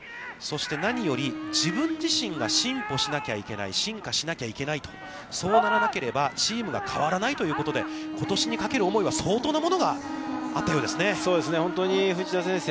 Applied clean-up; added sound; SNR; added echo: none; Bowed string instrument; 8 dB; none.